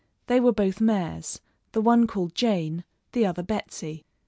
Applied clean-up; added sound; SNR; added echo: none; none; none; none.